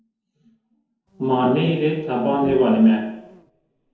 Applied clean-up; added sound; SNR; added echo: neural separator model SepFormer DNS4.